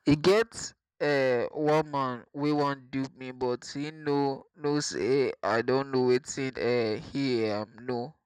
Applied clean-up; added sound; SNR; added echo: none; none; none; none.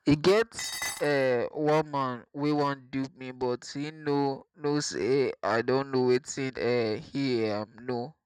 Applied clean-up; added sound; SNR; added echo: neural mask model RNNoise.